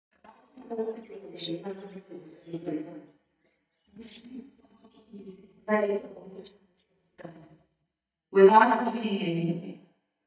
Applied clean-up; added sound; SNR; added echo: neural mask model DeepFilterNet 3.